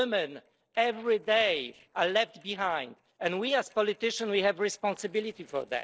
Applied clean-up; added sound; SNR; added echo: neural separator model SepFormer DNS4.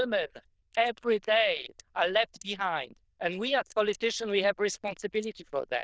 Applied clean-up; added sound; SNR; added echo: neural diffusion model UNIVERSE++.